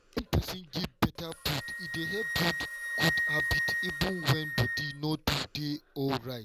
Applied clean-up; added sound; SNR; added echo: none; Wind instrument, woodwind instrument; 3 dB; none.